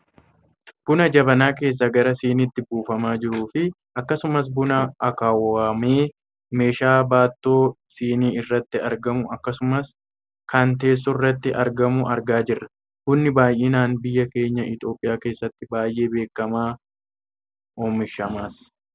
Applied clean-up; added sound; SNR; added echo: none; none; none; none.